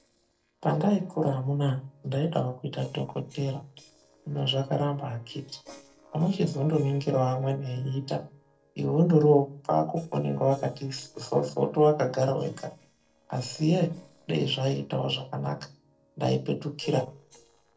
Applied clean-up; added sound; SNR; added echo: neural separator model SepFormer DNS4.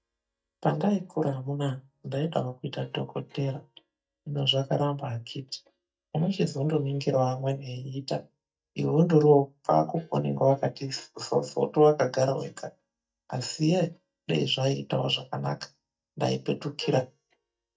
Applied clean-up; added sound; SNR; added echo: neural mask model DeepFilterNet 3.